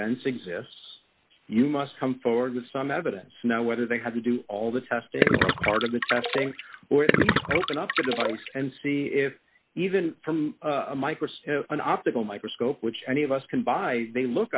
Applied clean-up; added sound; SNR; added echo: none; Gurgling; -1 dB; none.